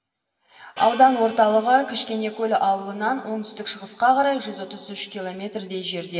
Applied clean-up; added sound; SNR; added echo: none; Hi-hat; 18 dB; reverberation time 1.9 s.